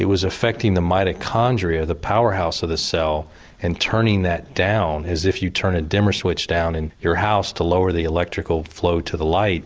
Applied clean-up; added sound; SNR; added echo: none; none; none; none.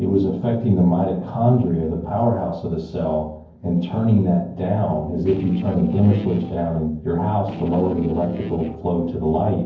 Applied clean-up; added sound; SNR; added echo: neural separator model SepFormer DNS4.